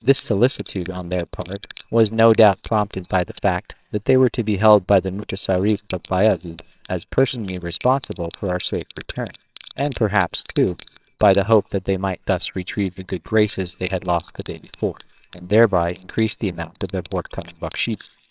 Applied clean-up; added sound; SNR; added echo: neural separator model SepFormer WHAMR!.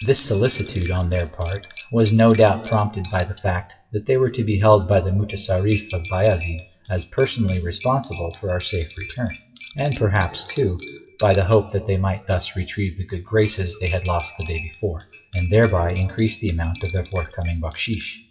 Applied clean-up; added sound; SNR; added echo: classical method WPE with log-MMSE.